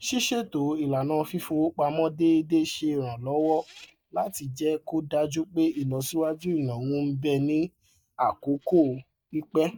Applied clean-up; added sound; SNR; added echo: neural mask model DeepFilterNet 3.